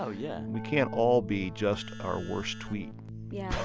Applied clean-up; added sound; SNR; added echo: none; Keyboard (musical); 10 dB; none.